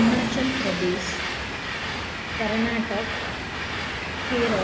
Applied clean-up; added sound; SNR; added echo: none; Train; 1 dB; none.